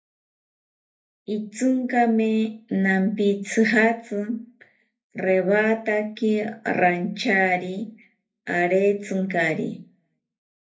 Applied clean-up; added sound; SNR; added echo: none; none; none; reverberation time 0.3 s.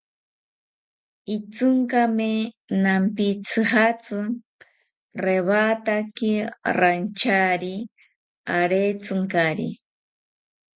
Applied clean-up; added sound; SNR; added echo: none; none; none; none.